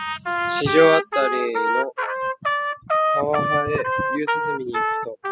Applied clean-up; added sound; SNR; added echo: classical method spectral subtraction.